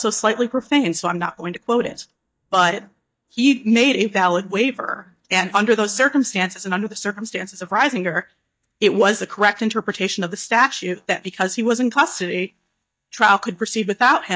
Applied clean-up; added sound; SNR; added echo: neural mask model DeepFilterNet 3.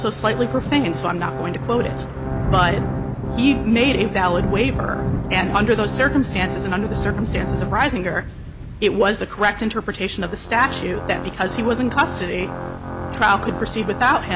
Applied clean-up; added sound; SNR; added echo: none; Organ + Thunder / Rain; 5 dB; none.